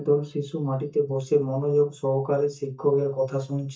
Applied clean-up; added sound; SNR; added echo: neural mask model DeepFilterNet 3.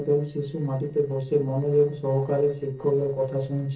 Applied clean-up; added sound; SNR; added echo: neural separator model SepFormer DNS4.